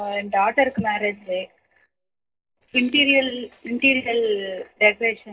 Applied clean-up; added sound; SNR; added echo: neural separator model SepFormer DNS4.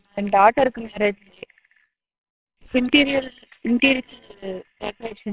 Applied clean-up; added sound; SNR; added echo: neural separator model SepFormer WHAMR!.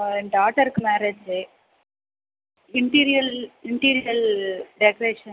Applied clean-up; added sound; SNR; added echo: none; none; none; none.